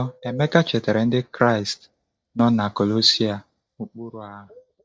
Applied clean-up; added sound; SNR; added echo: neural mask model DeepFilterNet 3.